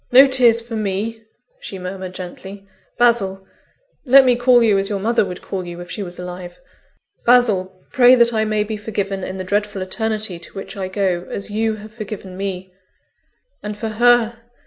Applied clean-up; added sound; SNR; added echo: none; none; none; none.